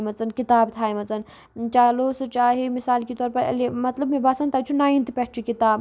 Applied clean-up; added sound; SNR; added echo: none; none; none; none.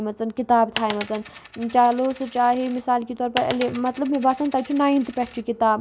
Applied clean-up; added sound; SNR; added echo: none; Coin (dropping); 12 dB; none.